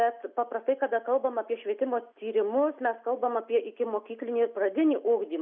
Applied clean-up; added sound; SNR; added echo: none; none; none; none.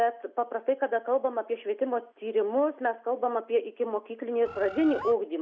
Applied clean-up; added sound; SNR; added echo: none; Bird; 11 dB; none.